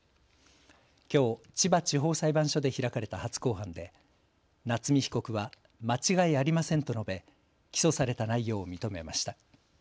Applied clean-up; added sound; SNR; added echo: none; none; none; none.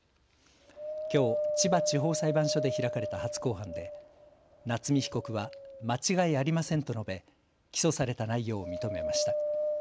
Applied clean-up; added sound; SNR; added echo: none; Wind; 4 dB; none.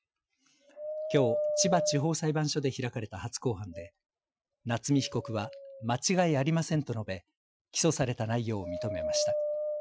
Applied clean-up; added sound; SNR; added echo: classical method Wiener filter.